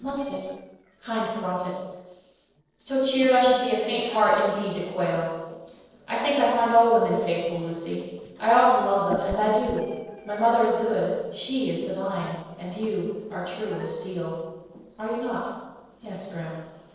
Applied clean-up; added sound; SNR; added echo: neural separator model SepFormer DNS4.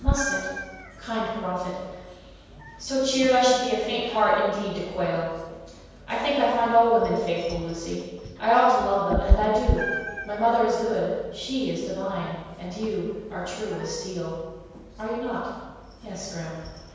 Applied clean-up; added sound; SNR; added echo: none; Meow; 7 dB; reverberation time 1.2 s.